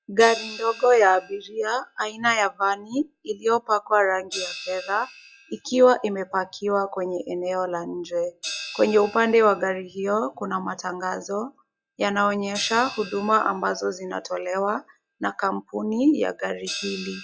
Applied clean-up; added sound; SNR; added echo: classical method log-MMSE.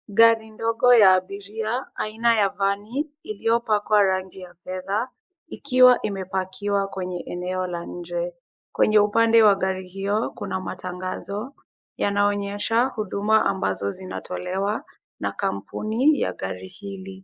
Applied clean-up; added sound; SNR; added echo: neural mask model Resemble Enhance denoiser.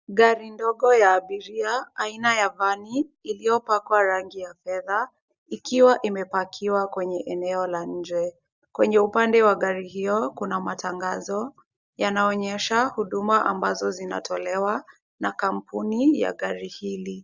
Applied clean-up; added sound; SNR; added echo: none; none; none; none.